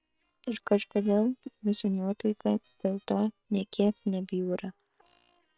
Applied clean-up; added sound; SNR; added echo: neural separator model SepFormer WHAM!.